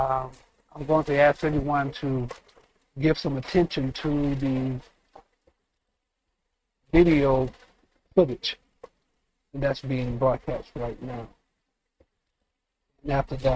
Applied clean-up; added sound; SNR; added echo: neural mask model RNNoise.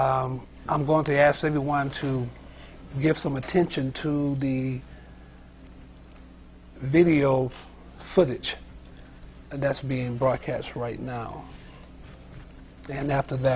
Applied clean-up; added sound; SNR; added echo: none; none; none; none.